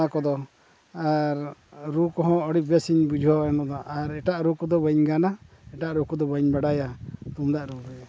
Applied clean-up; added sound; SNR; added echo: none; none; none; none.